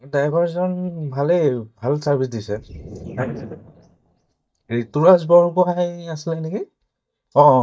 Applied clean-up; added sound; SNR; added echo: neural mask model DeepFilterNet 3.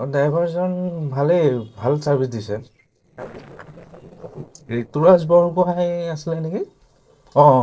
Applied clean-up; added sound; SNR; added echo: neural separator model SepFormer DNS4.